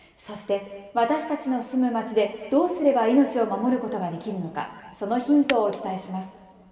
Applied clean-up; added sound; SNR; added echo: none; Glass; 12 dB; reverberation time 2.2 s.